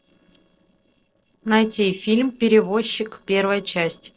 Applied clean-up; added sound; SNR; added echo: neural separator model SepFormer DNS4.